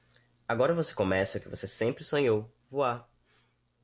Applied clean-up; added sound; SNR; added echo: none; none; none; none.